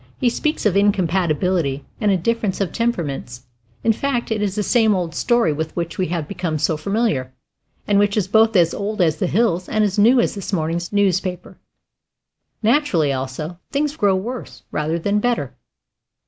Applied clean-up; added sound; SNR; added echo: none; none; none; none.